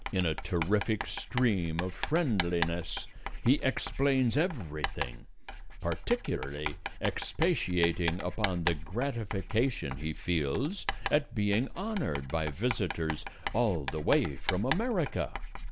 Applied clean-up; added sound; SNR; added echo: none; Writing; 6 dB; none.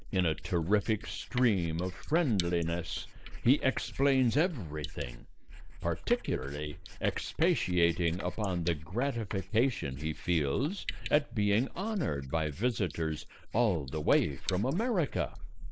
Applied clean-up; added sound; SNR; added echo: neural mask model Resemble Enhance denoiser.